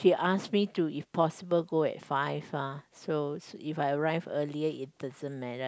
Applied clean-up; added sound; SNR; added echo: none; none; none; none.